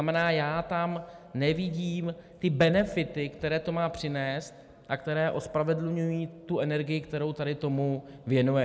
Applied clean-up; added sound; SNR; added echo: none; none; none; none.